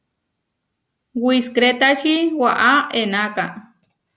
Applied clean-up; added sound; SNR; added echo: none; none; none; none.